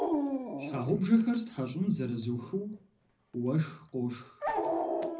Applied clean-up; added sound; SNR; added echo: none; Dog; 4 dB; reverberation time 0.4 s.